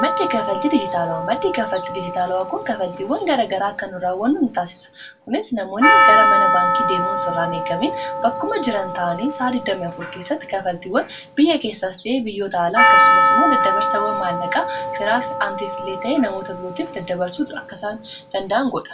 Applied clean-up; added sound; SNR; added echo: none; Percussion; -1 dB; reverberation time 0.2 s.